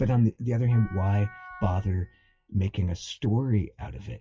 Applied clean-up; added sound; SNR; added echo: classical method WPE with log-MMSE.